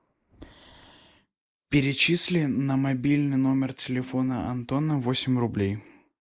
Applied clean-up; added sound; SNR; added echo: neural mask model Resemble Enhance denoiser.